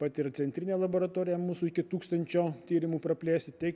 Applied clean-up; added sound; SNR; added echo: none; none; none; none.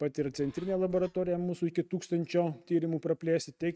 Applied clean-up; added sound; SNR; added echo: neural mask model RNNoise.